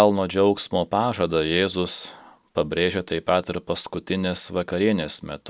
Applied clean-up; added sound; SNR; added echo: none; none; none; none.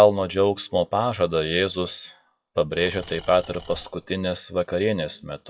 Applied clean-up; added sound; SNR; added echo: classical method WPE with log-MMSE.